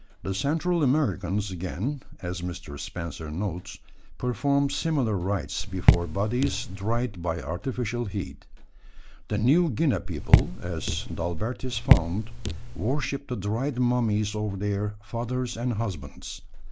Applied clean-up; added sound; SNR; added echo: none; Raindrop / Drip; -3 dB; none.